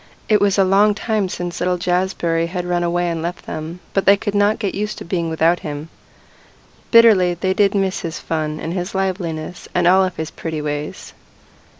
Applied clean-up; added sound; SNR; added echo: none; none; none; none.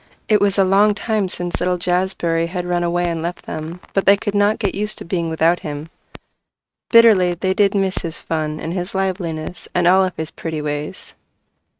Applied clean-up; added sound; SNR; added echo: neural mask model RNNoise.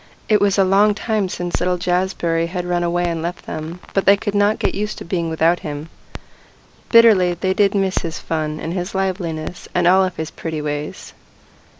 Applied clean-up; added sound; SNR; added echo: none; Crackle; 11 dB; none.